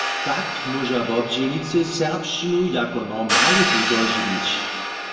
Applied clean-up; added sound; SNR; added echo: none; Hi-hat; 1 dB; reverberation time 1.6 s.